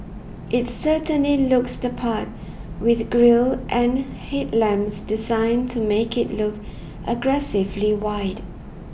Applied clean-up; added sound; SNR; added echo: none; none; none; none.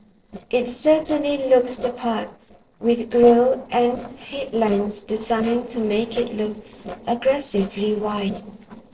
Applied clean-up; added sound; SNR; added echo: neural separator model SepFormer DNS4.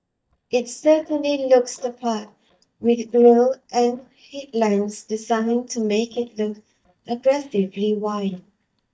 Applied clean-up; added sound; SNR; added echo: neural mask model DeepFilterNet 3.